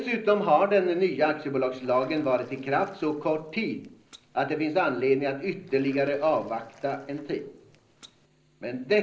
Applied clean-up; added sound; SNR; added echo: neural separator model SepFormer DNS4.